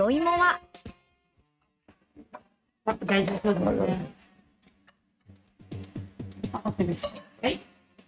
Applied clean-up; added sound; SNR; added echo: neural mask model RNNoise.